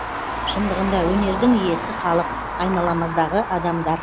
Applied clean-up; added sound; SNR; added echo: none; Traffic noise, roadway noise; 5 dB; none.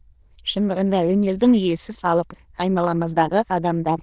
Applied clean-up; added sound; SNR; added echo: neural diffusion model UNIVERSE++.